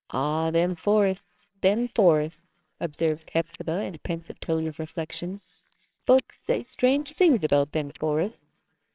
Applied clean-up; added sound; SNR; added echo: neural separator model SepFormer WHAMR!.